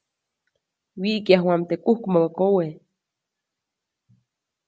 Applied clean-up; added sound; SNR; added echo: none; none; none; none.